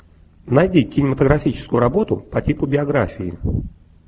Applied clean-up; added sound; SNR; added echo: none; none; none; none.